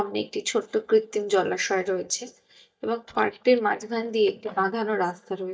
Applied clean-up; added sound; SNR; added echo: neural mask model DeepFilterNet 3.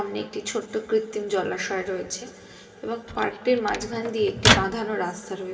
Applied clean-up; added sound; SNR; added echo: none; Microwave oven; -1 dB; reverberation time 2.8 s.